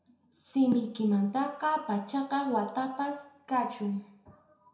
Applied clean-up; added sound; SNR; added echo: none; none; none; reverberation time 0.6 s.